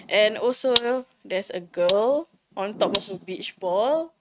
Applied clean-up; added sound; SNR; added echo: neural mask model RNNoise.